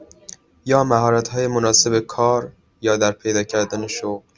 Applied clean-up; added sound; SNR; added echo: none; none; none; none.